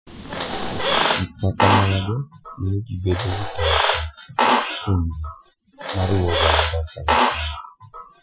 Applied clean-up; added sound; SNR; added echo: classical method Wiener filter.